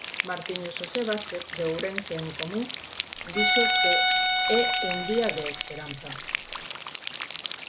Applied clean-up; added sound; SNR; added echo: none; Bowed string instrument + Rain; -4 dB; none.